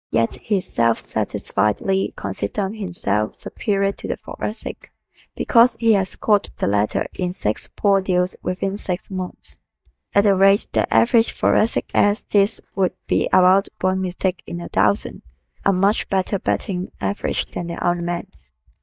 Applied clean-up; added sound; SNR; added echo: neural mask model DeepFilterNet 3.